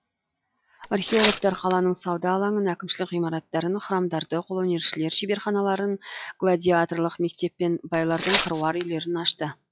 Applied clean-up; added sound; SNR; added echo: classical method log-MMSE.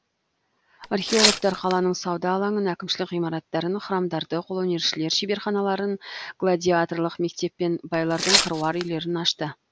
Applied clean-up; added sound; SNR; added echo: none; Tearing; 0 dB; none.